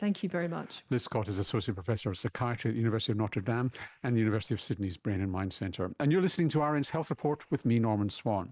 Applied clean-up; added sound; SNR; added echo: neural mask model Resemble Enhance denoiser.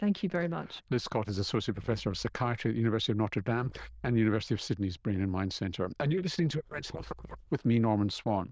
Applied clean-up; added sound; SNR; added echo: neural diffusion model UNIVERSE++.